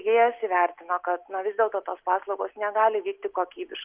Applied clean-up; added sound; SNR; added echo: none; none; none; none.